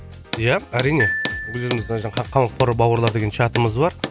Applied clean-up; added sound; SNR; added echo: none; Glockenspiel + Hammer; 8 dB; none.